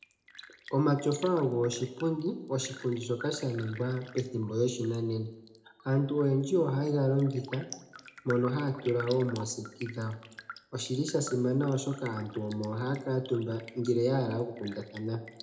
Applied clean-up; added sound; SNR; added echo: none; Raindrop; 19 dB; reverberation time 0.6 s.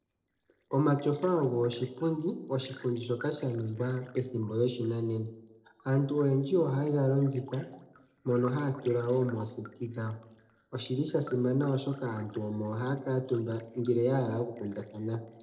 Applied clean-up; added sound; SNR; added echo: neural separator model SepFormer DNS4.